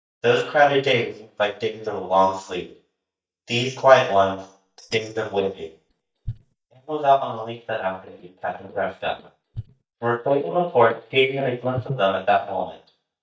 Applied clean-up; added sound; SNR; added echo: neural mask model DeepFilterNet 3.